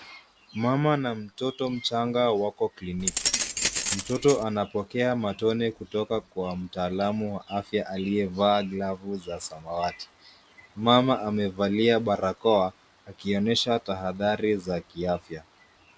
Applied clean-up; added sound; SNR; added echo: none; Keys jangling; 2 dB; none.